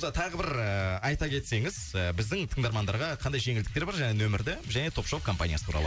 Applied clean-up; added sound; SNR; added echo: none; none; none; none.